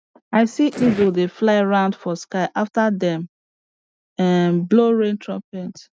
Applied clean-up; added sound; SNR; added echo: neural mask model RNNoise.